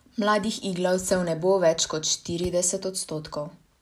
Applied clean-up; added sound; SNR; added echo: none; none; none; none.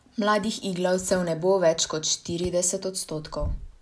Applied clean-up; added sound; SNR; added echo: none; Toilet flush; 14 dB; none.